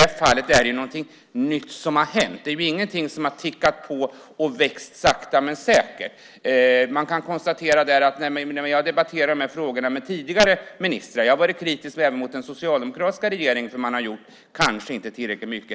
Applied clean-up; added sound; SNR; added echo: none; none; none; none.